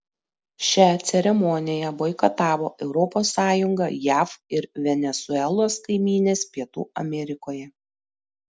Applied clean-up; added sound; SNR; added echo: none; none; none; none.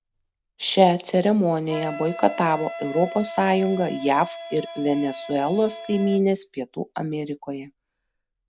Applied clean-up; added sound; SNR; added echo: none; Wind instrument, woodwind instrument; 14 dB; none.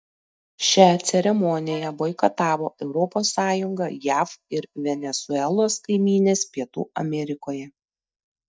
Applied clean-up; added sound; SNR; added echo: neural mask model DeepFilterNet 3.